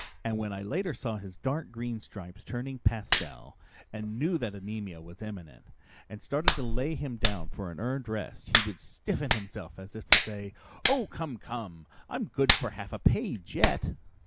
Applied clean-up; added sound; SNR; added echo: none; Hands; -1 dB; none.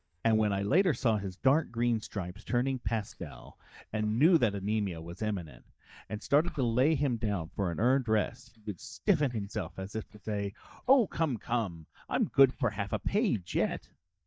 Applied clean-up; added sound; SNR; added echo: neural mask model DeepFilterNet 3.